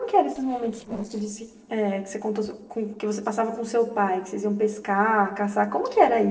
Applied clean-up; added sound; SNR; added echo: neural separator model SepFormer DNS4.